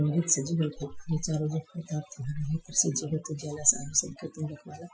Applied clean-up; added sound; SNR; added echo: classical method Wiener filter.